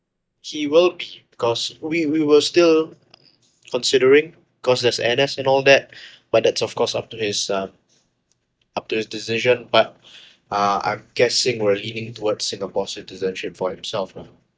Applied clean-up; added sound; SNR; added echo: neural mask model DeepFilterNet 3.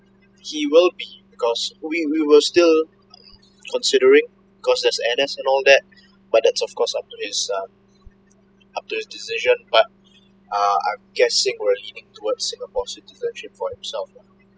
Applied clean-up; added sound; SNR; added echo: classical method spectral subtraction.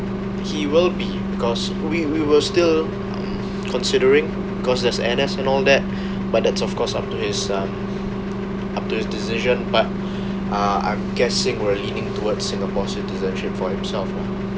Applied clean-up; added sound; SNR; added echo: none; Engine; 2 dB; none.